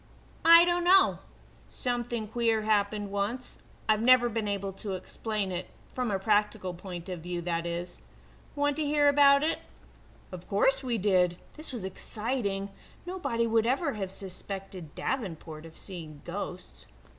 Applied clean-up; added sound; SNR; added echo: none; none; none; none.